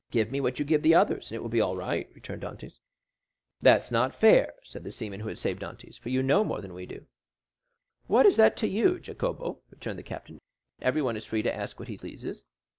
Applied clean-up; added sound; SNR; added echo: none; none; none; none.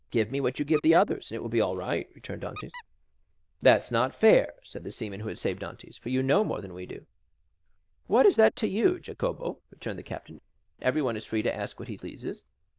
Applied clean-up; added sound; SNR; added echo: neural diffusion model UNIVERSE++.